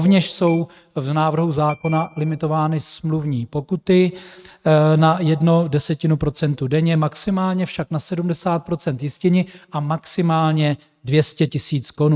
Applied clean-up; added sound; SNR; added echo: neural mask model RNNoise.